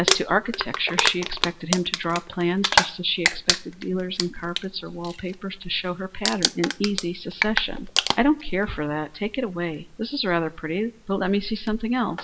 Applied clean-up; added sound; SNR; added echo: none; Crumpling, crinkling; 3 dB; reverberation time 0.5 s.